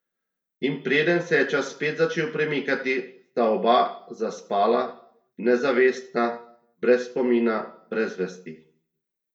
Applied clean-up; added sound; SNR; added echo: none; none; none; reverberation time 0.4 s.